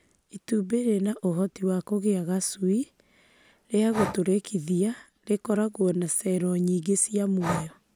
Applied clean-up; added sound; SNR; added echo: none; Breathing; 14 dB; none.